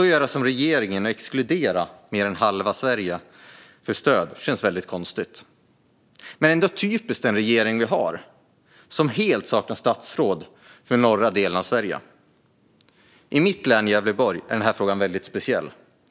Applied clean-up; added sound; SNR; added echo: none; none; none; none.